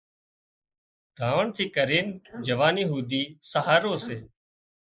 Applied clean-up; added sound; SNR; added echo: neural mask model Resemble Enhance denoiser.